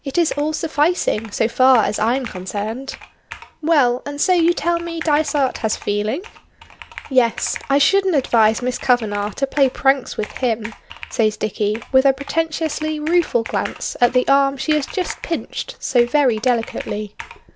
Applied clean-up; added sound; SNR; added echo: none; Computer keyboard; 18 dB; none.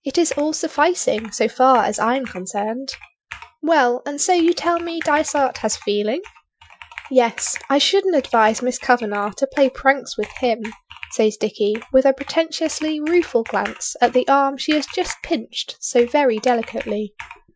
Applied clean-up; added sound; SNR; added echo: classical method Wiener filter.